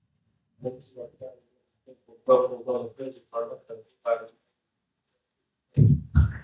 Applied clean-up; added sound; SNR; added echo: neural mask model DeepFilterNet 3.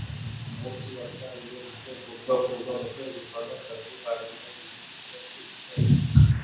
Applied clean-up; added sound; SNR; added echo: none; Fire; 15 dB; reverberation time 0.5 s.